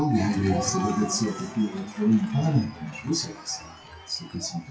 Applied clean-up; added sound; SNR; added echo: classical method WPE with log-MMSE.